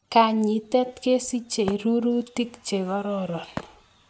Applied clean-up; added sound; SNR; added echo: none; Wood; 20 dB; none.